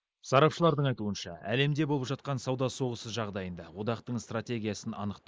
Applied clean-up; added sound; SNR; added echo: neural mask model Resemble Enhance denoiser.